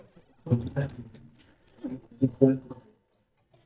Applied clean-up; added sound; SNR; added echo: neural mask model DeepFilterNet 3.